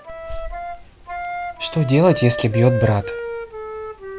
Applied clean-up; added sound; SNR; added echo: none; Wind instrument, woodwind instrument; 8 dB; none.